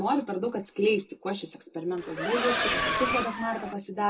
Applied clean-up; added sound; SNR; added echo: none; Accelerating, revving, vroom; -1 dB; reverberation time 0.2 s.